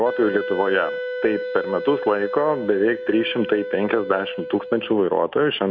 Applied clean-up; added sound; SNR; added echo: none; Wind instrument, woodwind instrument; 8 dB; none.